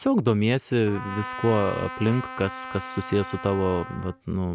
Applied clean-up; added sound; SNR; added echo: none; Trumpet; 12 dB; none.